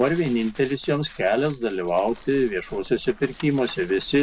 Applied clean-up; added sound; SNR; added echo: none; Thunder + Tearing; 19 dB; none.